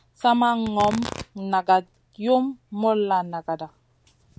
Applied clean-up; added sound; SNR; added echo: none; Tearing; 17 dB; none.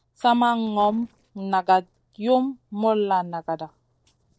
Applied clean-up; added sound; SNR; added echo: neural separator model SepFormer DNS4.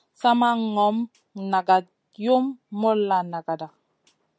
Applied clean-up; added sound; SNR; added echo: none; none; none; none.